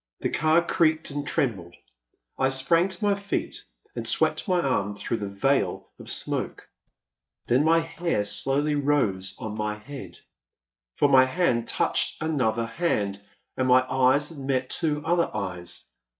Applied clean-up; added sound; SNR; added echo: neural mask model DeepFilterNet 3.